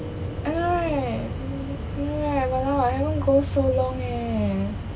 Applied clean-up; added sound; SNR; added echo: none; Gong; 19 dB; none.